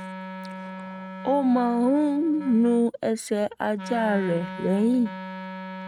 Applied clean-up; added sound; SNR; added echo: neural mask model RNNoise.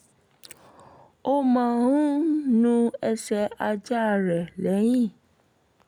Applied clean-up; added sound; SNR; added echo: none; none; none; none.